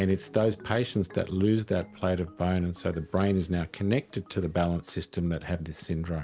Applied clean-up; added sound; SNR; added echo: none; none; none; none.